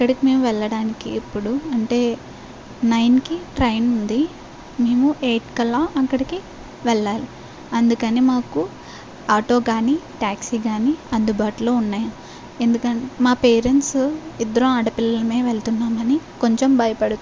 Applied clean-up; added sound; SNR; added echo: none; none; none; none.